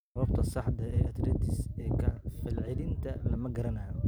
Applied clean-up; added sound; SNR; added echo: none; none; none; none.